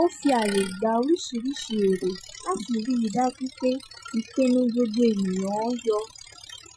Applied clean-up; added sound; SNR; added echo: classical method Wiener filter.